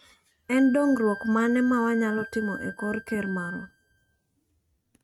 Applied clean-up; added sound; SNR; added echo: neural mask model RNNoise.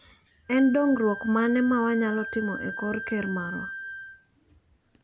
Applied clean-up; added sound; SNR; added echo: none; Wind instrument, woodwind instrument; 11 dB; none.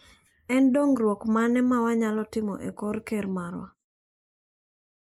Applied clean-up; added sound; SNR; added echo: neural mask model Resemble Enhance denoiser.